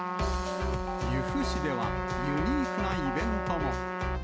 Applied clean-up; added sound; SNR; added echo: none; Trumpet; 2 dB; none.